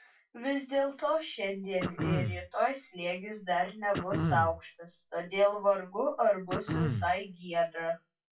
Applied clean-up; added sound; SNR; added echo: classical method WPE with log-MMSE.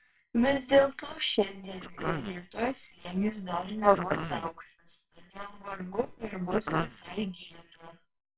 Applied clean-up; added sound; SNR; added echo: neural separator model SepFormer WHAMR!.